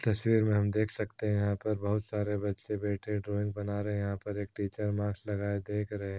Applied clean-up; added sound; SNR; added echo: none; none; none; none.